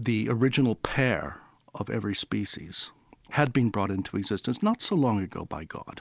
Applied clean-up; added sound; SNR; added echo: none; none; none; none.